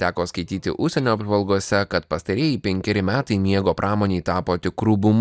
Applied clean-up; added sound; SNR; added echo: neural mask model DeepFilterNet 3.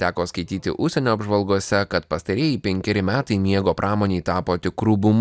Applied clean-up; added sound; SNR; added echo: none; none; none; none.